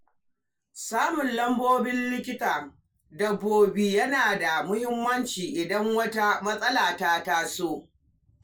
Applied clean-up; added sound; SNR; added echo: none; none; none; reverberation time 0.2 s.